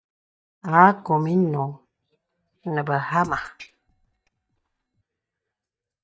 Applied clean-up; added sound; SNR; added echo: neural mask model DeepFilterNet 3.